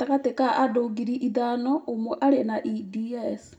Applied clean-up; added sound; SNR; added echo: none; none; none; reverberation time 0.5 s.